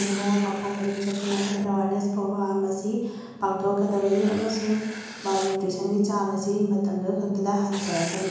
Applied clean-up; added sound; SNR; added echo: none; Writing; 15 dB; reverberation time 1.0 s.